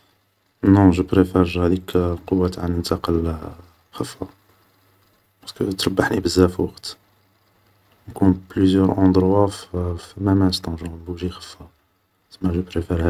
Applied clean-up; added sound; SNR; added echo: none; none; none; none.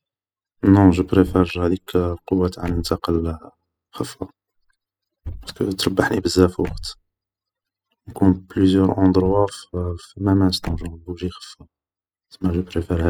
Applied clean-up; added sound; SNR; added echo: classical method spectral subtraction.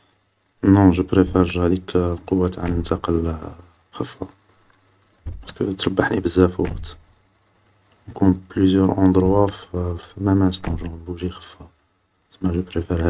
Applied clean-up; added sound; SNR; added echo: none; Slam / Car; 18 dB; none.